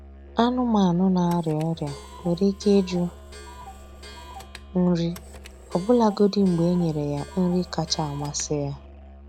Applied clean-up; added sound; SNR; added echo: none; Clock + Musical instrument; 18 dB; none.